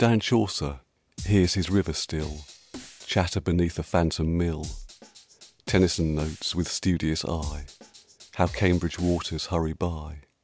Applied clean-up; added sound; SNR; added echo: none; Drum kit; 16 dB; none.